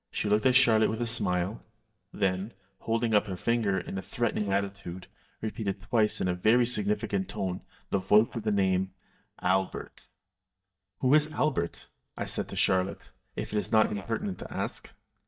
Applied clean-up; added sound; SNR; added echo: neural mask model DeepFilterNet 3.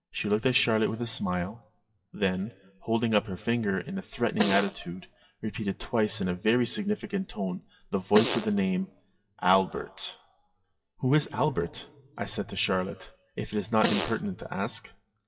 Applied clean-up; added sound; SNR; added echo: classical method WPE with log-MMSE.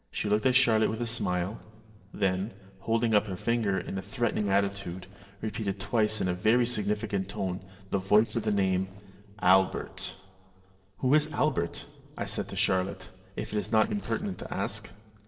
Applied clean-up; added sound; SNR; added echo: neural separator model SepFormer DNS4.